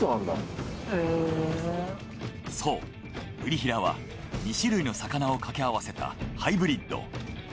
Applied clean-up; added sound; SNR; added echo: none; none; none; none.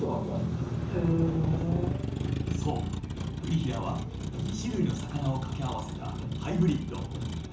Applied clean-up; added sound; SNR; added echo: none; Motor vehicle (road); 3 dB; reverberation time 0.7 s.